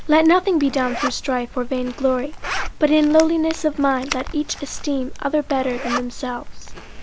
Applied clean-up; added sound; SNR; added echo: none; Zipper (clothing); 9 dB; none.